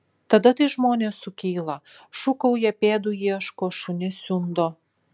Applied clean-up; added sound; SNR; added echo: none; none; none; none.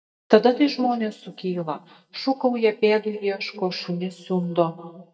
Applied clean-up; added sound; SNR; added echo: neural mask model DeepFilterNet 3.